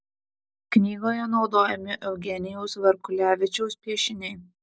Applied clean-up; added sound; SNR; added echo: none; none; none; none.